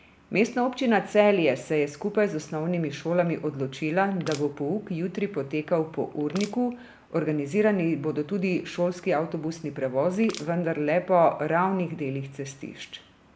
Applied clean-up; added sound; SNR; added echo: none; Crushing; 16 dB; none.